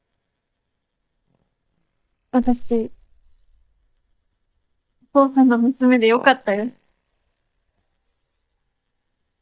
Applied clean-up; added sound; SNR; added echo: neural mask model DeepFilterNet 3.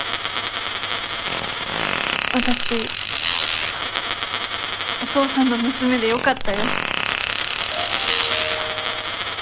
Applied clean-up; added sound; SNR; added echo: none; Fart + Coin (dropping); -2 dB; none.